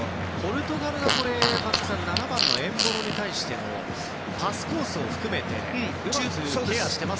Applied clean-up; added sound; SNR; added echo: none; Fart; 2 dB; none.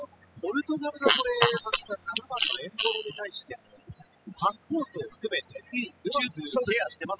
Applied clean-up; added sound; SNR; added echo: classical method spectral subtraction.